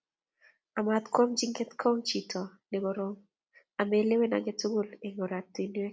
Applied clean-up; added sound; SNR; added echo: none; none; none; none.